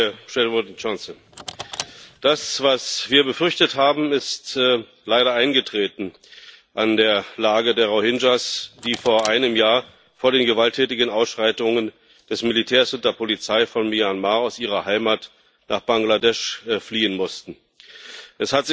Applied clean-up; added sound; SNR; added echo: none; Car; 18 dB; none.